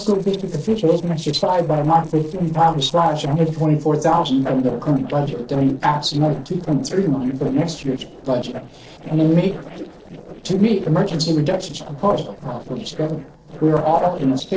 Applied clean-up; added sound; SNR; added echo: neural separator model SepFormer DNS4.